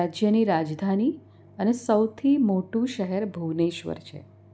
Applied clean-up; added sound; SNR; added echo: none; none; none; none.